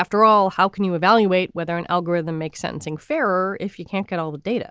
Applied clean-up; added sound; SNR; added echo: none; none; none; none.